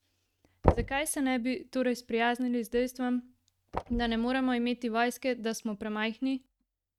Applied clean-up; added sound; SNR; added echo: neural mask model RNNoise.